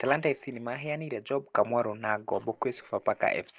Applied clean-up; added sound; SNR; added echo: neural separator model SepFormer DNS4.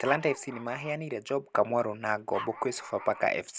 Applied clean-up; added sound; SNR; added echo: none; Dog; 13 dB; none.